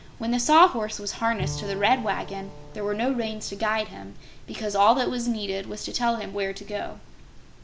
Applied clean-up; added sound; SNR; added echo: none; Bowed string instrument; 17 dB; none.